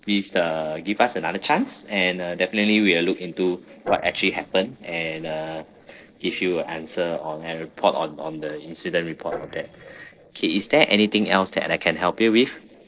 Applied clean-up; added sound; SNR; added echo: neural separator model SepFormer DNS4.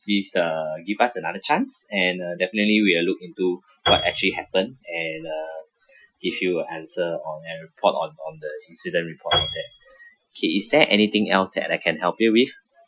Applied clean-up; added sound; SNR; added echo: classical method Wiener filter.